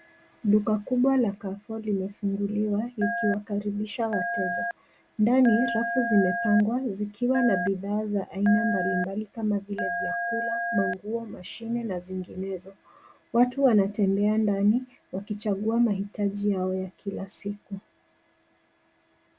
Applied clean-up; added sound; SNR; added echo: none; Telephone; 4 dB; none.